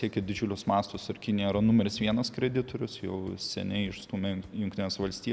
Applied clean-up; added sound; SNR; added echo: none; none; none; none.